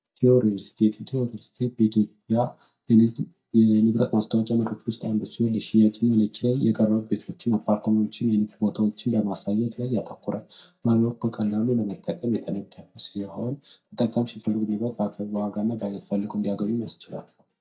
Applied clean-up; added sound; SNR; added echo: neural mask model DeepFilterNet 3.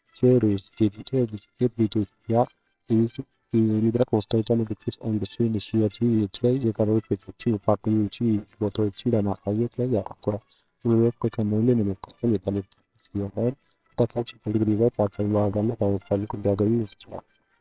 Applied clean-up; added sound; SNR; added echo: neural separator model SepFormer WHAMR!.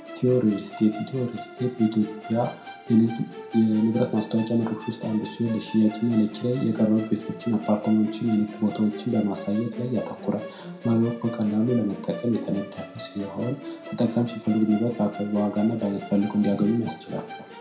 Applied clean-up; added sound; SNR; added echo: none; Musical instrument; 15 dB; reverberation time 0.4 s.